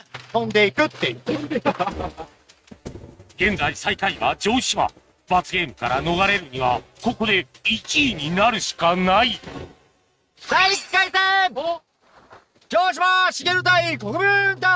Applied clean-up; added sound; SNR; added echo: neural mask model RNNoise.